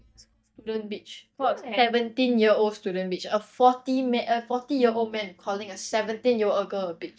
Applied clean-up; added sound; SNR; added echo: neural mask model DeepFilterNet 3.